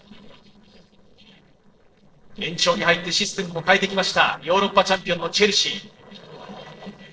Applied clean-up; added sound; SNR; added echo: neural separator model SepFormer DNS4.